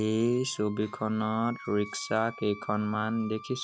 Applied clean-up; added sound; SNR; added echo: none; Wind instrument, woodwind instrument; 18 dB; none.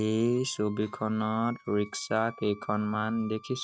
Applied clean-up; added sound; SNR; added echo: neural mask model RNNoise.